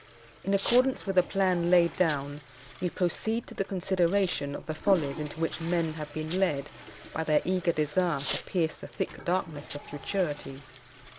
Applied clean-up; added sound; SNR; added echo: none; Packing tape, duct tape / Tearing + Toilet flush / Water; 12 dB; none.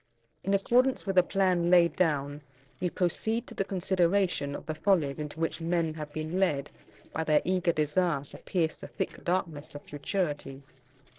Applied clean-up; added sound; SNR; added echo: neural separator model SepFormer DNS4.